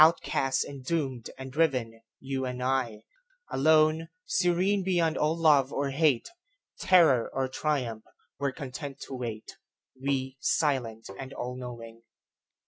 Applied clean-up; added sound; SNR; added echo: none; Tap; 15 dB; none.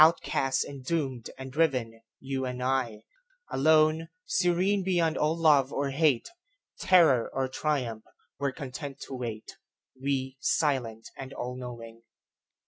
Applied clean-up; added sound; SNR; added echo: none; none; none; none.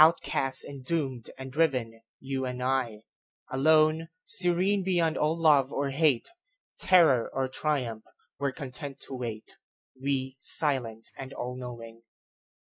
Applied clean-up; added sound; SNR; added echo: neural mask model Resemble Enhance denoiser.